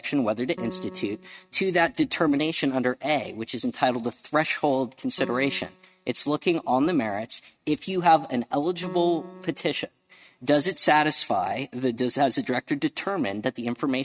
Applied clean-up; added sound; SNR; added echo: neural mask model RNNoise.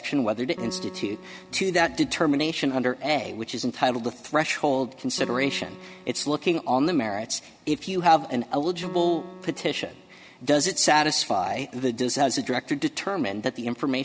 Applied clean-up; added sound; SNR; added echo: none; Piano; 19 dB; none.